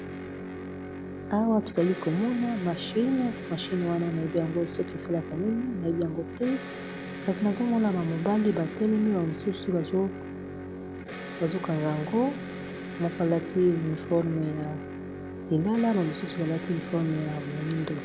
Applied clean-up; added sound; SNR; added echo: none; Electric guitar; 9 dB; none.